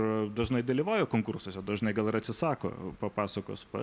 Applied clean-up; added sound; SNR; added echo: none; none; none; none.